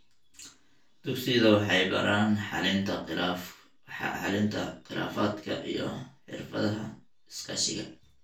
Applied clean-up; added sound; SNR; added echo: none; none; none; reverberation time 0.3 s.